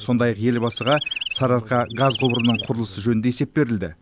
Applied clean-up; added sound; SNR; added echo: none; Chirp, tweet; 9 dB; none.